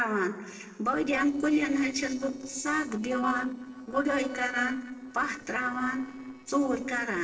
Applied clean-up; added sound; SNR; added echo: neural separator model SepFormer DNS4.